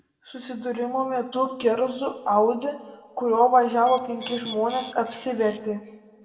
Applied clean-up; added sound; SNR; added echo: none; Bird; 17 dB; reverberation time 1.0 s.